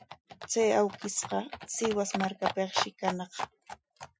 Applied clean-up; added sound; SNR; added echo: classical method Wiener filter.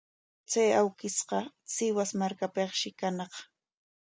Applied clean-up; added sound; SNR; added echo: none; none; none; none.